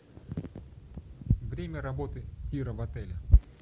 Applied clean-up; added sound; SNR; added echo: none; none; none; none.